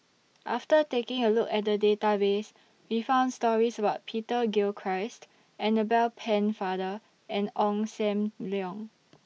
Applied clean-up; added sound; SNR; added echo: none; none; none; none.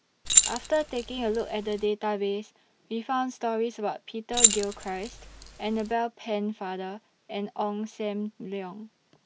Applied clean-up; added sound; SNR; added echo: none; Keys jangling; -5 dB; none.